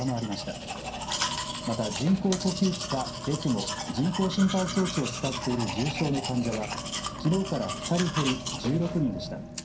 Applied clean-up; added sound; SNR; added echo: none; Domestic sounds, home sounds; 5 dB; reverberation time 0.3 s.